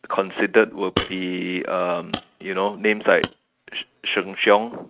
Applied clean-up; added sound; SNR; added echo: neural mask model RNNoise.